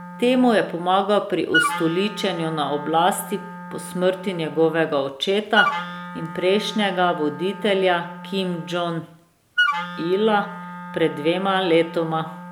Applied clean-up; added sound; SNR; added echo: none; Wind instrument, woodwind instrument; 8 dB; none.